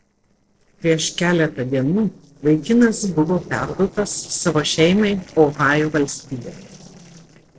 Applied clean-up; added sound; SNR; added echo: neural separator model SepFormer DNS4.